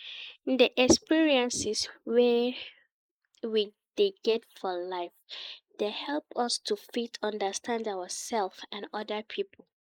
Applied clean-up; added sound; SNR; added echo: neural mask model Resemble Enhance denoiser.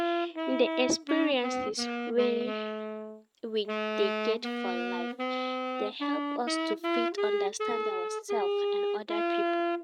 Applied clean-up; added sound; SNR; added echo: neural mask model RNNoise.